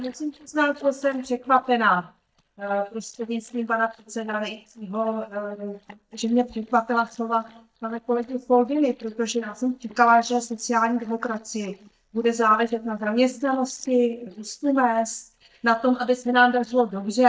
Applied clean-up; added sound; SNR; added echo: neural mask model DeepFilterNet 3.